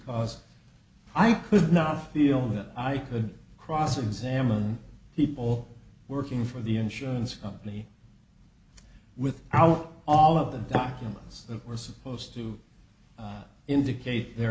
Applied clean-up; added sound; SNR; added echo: none; none; none; none.